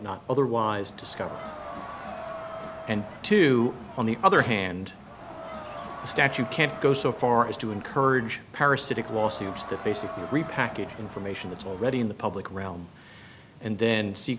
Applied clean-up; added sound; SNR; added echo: none; Crowd; 12 dB; none.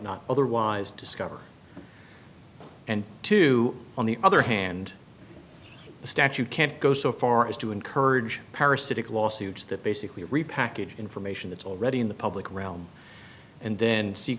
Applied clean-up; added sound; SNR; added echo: none; none; none; none.